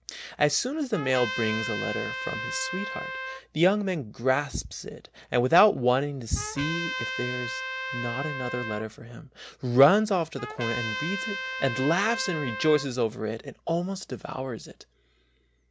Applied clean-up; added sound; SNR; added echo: none; Trumpet; 6 dB; none.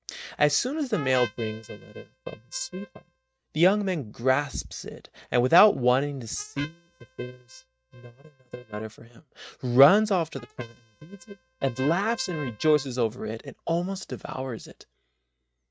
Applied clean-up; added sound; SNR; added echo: neural mask model RNNoise.